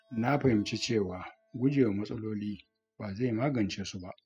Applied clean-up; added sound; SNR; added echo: classical method spectral subtraction.